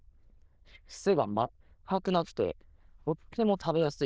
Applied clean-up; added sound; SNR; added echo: neural diffusion model UNIVERSE++.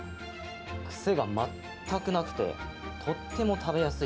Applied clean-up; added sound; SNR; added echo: none; none; none; none.